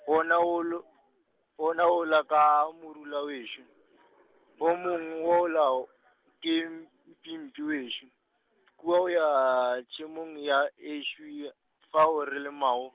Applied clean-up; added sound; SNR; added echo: none; none; none; none.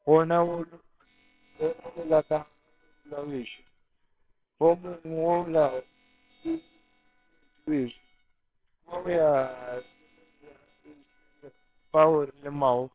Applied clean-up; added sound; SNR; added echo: neural separator model SepFormer WHAMR!.